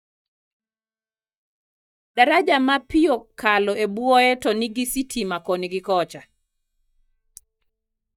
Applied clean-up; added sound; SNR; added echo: neural mask model DeepFilterNet 3.